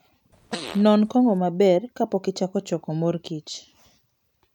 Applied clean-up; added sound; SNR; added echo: none; Fart; 14 dB; none.